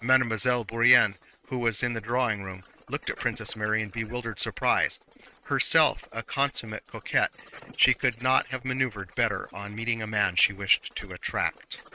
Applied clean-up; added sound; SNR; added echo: neural mask model RNNoise.